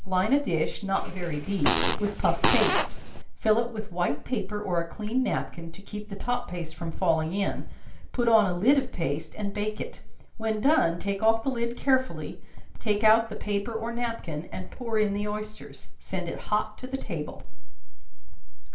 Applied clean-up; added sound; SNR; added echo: none; Fart; 5 dB; reverberation time 0.3 s.